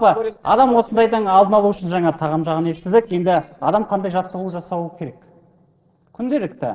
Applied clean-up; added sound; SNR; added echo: neural separator model SepFormer DNS4.